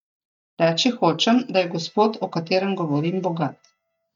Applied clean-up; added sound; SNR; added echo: neural mask model DeepFilterNet 3.